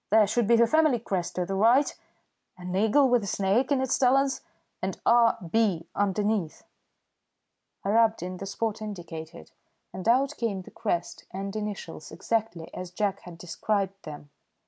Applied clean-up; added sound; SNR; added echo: none; none; none; none.